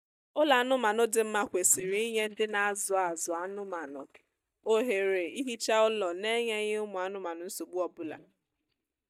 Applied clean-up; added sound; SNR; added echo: neural mask model DeepFilterNet 3.